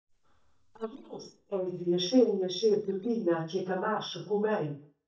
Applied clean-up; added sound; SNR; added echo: neural mask model DeepFilterNet 3.